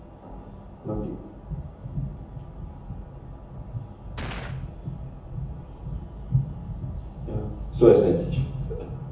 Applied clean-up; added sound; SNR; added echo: none; Gunshot, gunfire; 13 dB; reverberation time 0.7 s.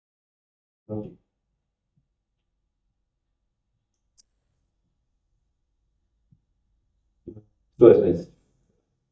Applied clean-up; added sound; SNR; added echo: neural mask model DeepFilterNet 3.